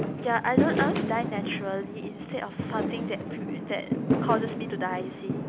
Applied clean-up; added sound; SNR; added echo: none; Fireworks; -2 dB; none.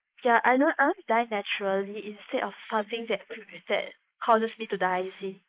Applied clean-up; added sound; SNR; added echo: neural mask model Resemble Enhance denoiser.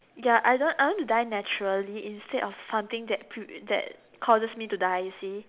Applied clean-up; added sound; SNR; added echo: none; none; none; none.